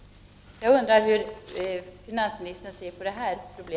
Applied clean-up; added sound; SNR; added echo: none; none; none; none.